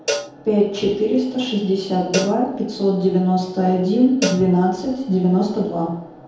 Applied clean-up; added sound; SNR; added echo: none; Cowbell; 12 dB; reverberation time 1.9 s.